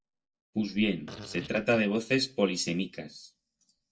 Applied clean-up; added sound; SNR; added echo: neural mask model DeepFilterNet 3.